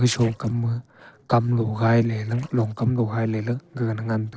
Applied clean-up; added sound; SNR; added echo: neural separator model SepFormer DNS4.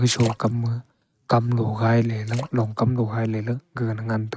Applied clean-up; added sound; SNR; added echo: neural mask model RNNoise.